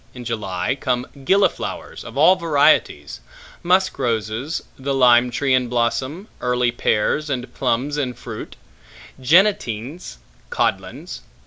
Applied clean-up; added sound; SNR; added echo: none; none; none; none.